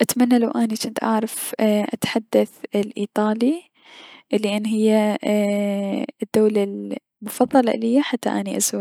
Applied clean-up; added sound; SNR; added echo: none; none; none; none.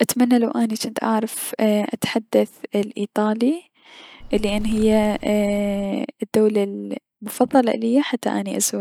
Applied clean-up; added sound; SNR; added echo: none; Bird; 11 dB; none.